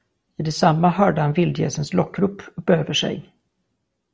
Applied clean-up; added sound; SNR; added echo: none; none; none; none.